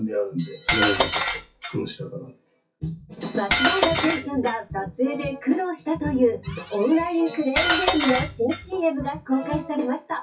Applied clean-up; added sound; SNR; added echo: classical method WPE with log-MMSE.